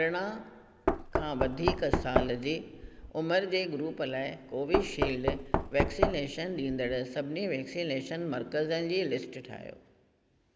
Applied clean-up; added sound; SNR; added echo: none; Knock; 0 dB; none.